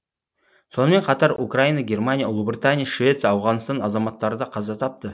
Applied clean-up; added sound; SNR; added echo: none; none; none; none.